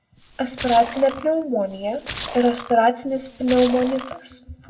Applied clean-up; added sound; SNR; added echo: none; Splash, splatter; 12 dB; reverberation time 0.5 s.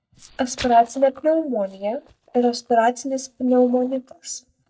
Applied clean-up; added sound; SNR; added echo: neural mask model DeepFilterNet 3.